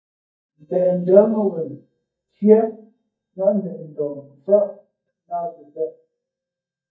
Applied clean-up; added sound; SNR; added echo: neural mask model DeepFilterNet 3.